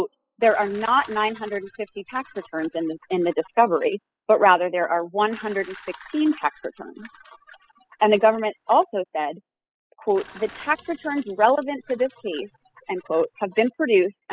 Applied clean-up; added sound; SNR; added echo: classical method spectral subtraction.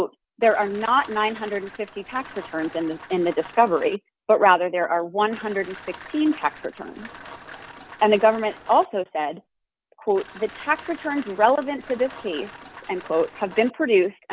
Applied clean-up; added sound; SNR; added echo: none; Rain; 18 dB; none.